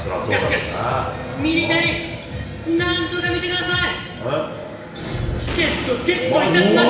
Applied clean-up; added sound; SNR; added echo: none; Explosion; 8 dB; reverberation time 1.3 s.